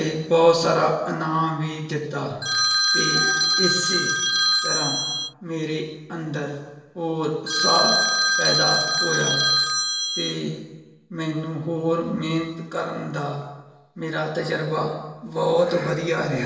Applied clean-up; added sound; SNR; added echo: none; Telephone; -4 dB; reverberation time 1.0 s.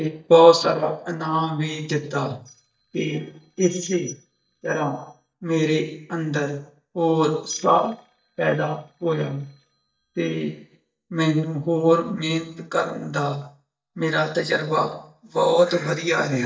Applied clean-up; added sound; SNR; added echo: neural mask model DeepFilterNet 3.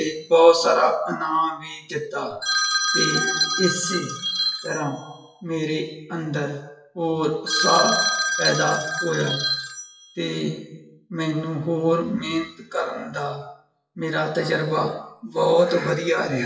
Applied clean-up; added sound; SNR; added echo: classical method WPE with log-MMSE.